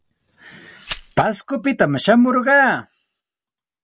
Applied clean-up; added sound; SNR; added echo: none; Glass; 17 dB; none.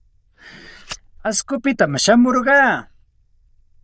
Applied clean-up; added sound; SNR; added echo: neural diffusion model UNIVERSE++.